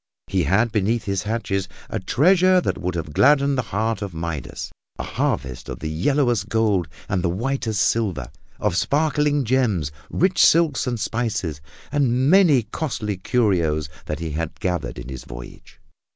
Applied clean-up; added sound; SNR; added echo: none; none; none; none.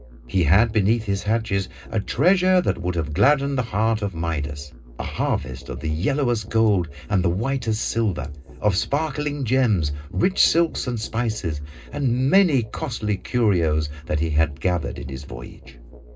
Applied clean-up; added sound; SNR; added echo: none; Musical instrument; 19 dB; reverberation time 0.2 s.